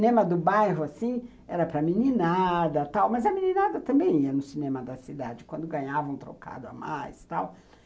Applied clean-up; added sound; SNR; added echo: none; none; none; none.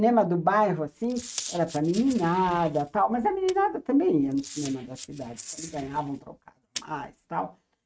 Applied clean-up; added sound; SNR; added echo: neural mask model RNNoise.